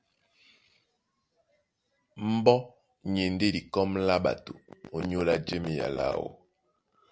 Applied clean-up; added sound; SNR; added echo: none; none; none; none.